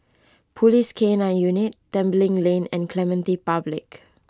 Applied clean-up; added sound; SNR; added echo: none; none; none; none.